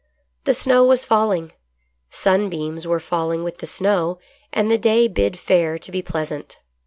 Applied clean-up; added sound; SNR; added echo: none; none; none; none.